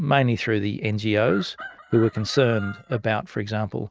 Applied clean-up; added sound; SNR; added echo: neural mask model RNNoise.